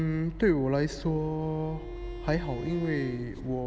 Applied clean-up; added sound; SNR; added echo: none; Bowed string instrument; 14 dB; none.